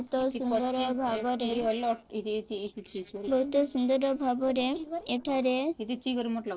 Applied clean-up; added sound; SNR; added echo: neural separator model SepFormer DNS4.